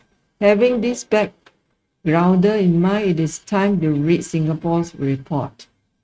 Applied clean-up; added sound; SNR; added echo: neural mask model RNNoise.